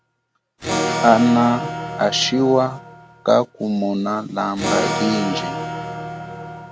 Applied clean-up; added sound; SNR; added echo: none; Electric guitar / Acoustic guitar; 6 dB; none.